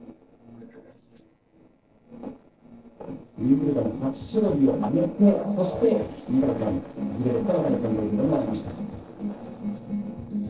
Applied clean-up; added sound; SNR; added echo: neural separator model SepFormer DNS4.